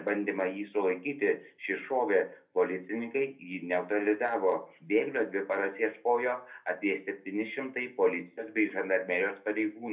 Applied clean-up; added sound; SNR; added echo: none; none; none; reverberation time 0.3 s.